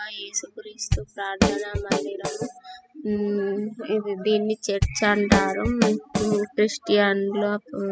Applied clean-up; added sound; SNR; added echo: classical method spectral subtraction.